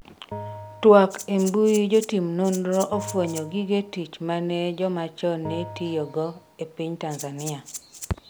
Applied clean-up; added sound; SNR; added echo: none; Rattle (instrument) + Bell; 16 dB; none.